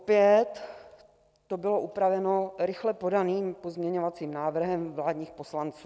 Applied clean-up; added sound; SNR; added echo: none; none; none; none.